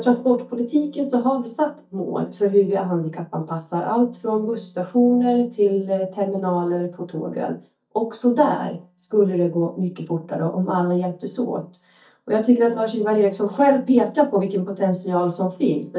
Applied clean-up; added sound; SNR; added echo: neural mask model DeepFilterNet 3.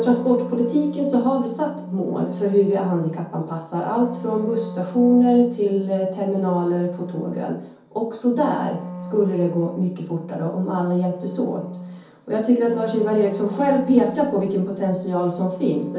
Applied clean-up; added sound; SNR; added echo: none; Wind instrument, woodwind instrument; 12 dB; reverberation time 0.6 s.